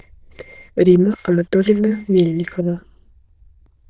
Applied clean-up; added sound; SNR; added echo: neural diffusion model UNIVERSE++.